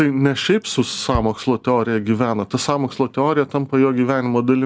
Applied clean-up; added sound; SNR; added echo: none; Bass drum; 17 dB; none.